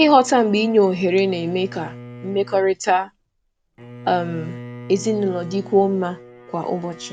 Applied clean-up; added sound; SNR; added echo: none; Bowed string instrument; 17 dB; none.